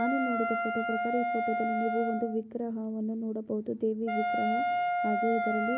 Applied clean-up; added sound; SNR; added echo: none; Wind instrument, woodwind instrument; -1 dB; none.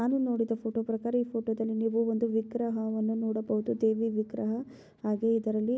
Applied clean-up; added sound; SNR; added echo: none; none; none; none.